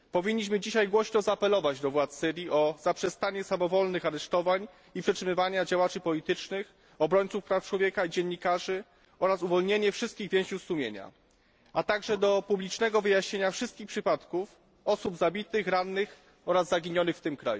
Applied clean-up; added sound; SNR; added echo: none; none; none; none.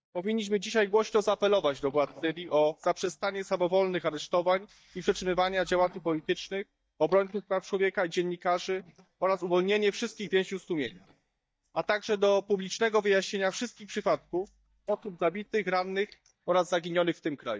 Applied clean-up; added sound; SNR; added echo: neural mask model DeepFilterNet 3.